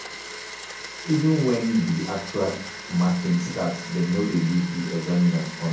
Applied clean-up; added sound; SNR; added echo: none; Domestic sounds, home sounds; 12 dB; reverberation time 0.6 s.